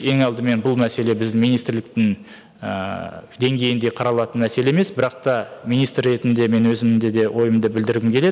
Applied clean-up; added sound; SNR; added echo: none; none; none; none.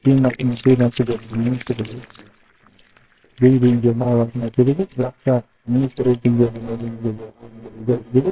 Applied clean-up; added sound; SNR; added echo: neural separator model SepFormer WHAMR!.